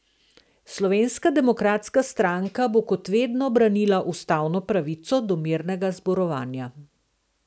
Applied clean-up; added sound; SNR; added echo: none; none; none; none.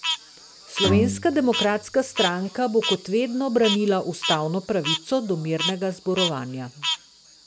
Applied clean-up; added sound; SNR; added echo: none; Frog + Bowed string instrument; 5 dB; none.